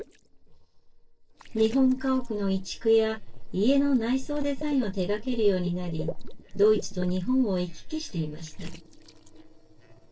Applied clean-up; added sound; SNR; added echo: neural separator model SepFormer DNS4.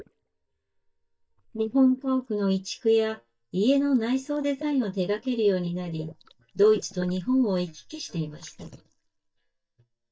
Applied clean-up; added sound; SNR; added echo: neural mask model DeepFilterNet 3.